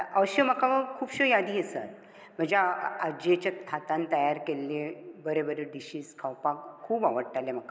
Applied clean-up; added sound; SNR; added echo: none; none; none; none.